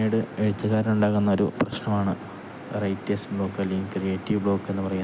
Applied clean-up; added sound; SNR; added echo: none; none; none; none.